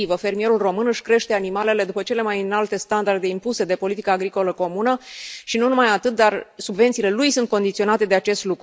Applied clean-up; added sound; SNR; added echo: none; none; none; none.